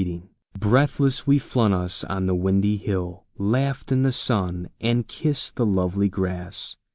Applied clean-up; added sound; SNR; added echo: none; none; none; none.